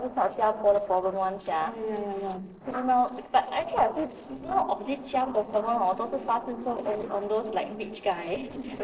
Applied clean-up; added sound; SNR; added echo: neural separator model SepFormer DNS4.